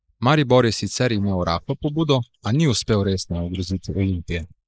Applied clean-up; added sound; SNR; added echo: neural mask model Resemble Enhance denoiser.